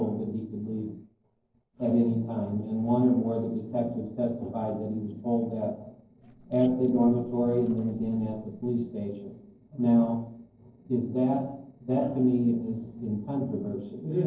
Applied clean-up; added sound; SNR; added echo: neural separator model SepFormer DNS4.